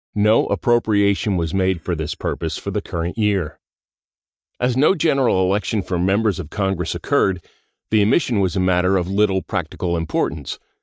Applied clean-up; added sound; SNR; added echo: neural mask model DeepFilterNet 3.